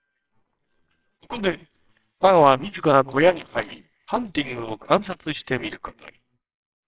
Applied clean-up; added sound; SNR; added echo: neural separator model SepFormer WHAMR!.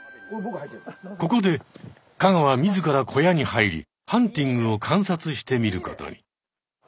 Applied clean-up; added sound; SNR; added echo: none; none; none; none.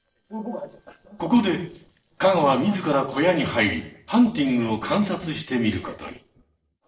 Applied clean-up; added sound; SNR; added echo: neural separator model SepFormer DNS4.